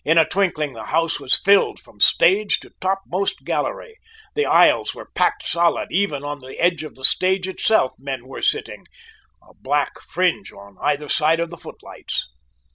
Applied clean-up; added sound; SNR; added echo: none; none; none; none.